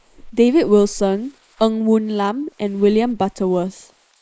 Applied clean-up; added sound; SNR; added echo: neural mask model Resemble Enhance denoiser.